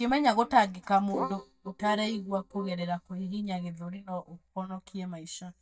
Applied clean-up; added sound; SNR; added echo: neural mask model DeepFilterNet 3.